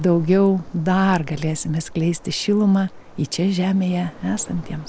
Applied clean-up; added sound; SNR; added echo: none; Waves, surf; 18 dB; none.